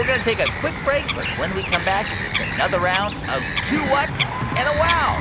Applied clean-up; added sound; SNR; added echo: none; Bird vocalization, bird call, bird song; 3 dB; none.